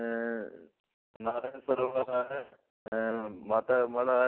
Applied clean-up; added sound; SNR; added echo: none; none; none; none.